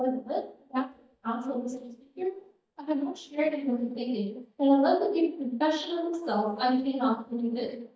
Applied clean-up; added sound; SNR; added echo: neural mask model DeepFilterNet 3.